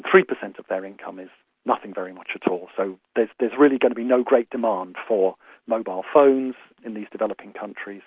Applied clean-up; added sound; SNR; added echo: none; none; none; none.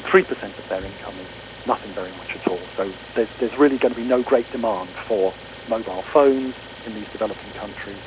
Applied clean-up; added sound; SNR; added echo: none; Idling; 15 dB; none.